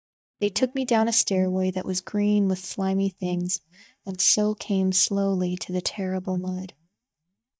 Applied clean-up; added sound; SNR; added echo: neural mask model DeepFilterNet 3.